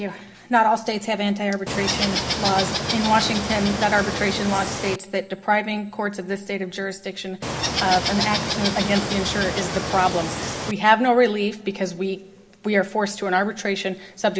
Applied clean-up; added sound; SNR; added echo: none; Water / Bird; 3 dB; reverberation time 2.3 s.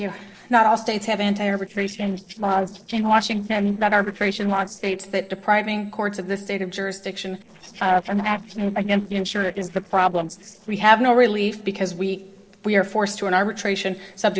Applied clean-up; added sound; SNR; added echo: neural separator model SepFormer DNS4.